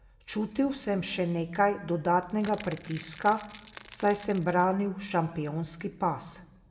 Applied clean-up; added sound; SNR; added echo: none; Crackle / Crushing; 18 dB; reverberation time 0.9 s.